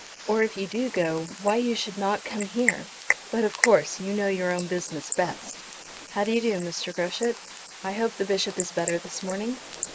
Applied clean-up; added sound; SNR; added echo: neural mask model Resemble Enhance denoiser.